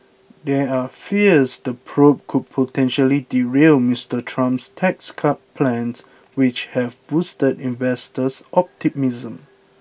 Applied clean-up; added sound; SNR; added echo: none; none; none; none.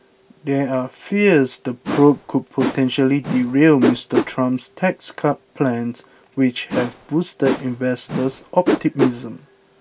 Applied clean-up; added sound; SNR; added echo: none; Whoosh, swoosh, swish; 6 dB; none.